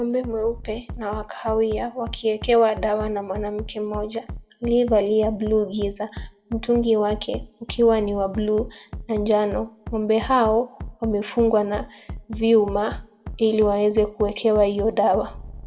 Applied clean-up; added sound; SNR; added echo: none; Bass drum; 14 dB; reverberation time 0.3 s.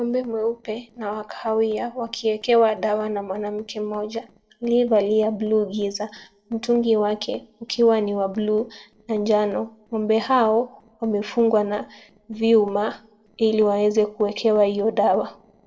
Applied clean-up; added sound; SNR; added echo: neural separator model SepFormer DNS4.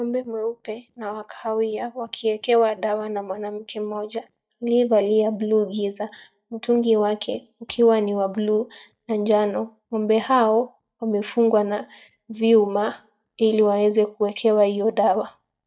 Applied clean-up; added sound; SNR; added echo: neural mask model DeepFilterNet 3.